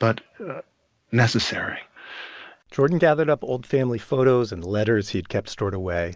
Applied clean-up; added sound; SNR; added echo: none; none; none; none.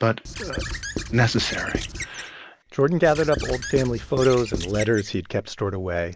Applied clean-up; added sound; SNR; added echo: none; Squeak / Writing; 9 dB; none.